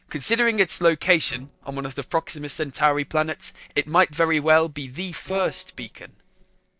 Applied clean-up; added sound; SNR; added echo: neural separator model SepFormer DNS4.